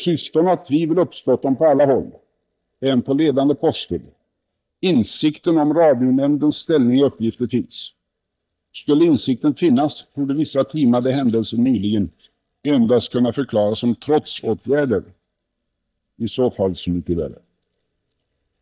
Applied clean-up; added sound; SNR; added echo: neural mask model DeepFilterNet 3.